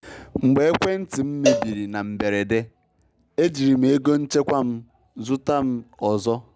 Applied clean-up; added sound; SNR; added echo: none; Cowbell; 6 dB; none.